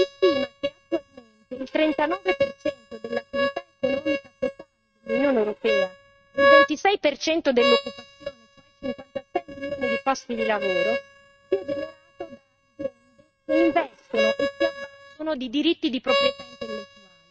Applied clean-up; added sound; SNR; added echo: neural mask model RNNoise.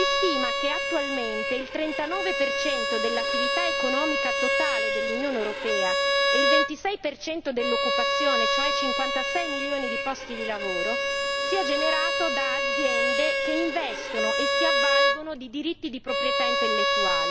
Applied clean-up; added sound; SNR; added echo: none; Bowed string instrument; -5 dB; none.